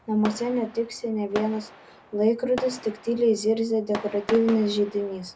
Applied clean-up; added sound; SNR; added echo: none; Fireworks; 14 dB; none.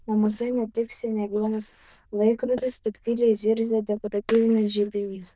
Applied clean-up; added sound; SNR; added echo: neural diffusion model UNIVERSE++.